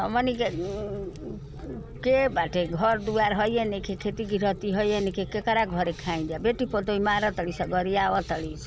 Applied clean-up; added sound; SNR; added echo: none; Fire; 13 dB; none.